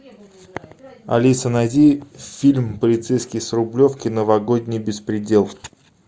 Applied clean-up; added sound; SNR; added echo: none; none; none; none.